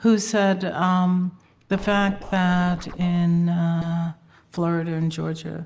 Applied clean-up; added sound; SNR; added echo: none; Scratching (performance technique); 15 dB; none.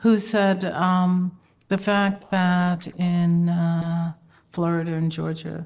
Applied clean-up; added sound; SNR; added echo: neural separator model SepFormer DNS4.